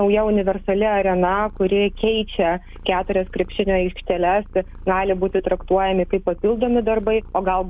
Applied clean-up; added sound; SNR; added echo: none; Purr; 15 dB; none.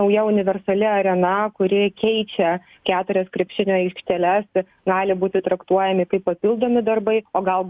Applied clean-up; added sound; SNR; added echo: none; none; none; none.